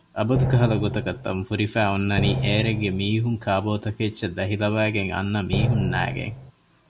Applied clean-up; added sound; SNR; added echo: none; Drum; 2 dB; none.